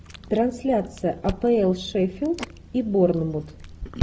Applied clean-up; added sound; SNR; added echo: none; Chewing, mastication; 10 dB; none.